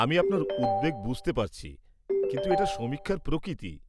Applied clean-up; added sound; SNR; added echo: none; Ringtone; 0 dB; none.